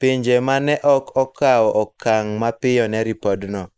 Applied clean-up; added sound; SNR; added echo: neural mask model Resemble Enhance denoiser.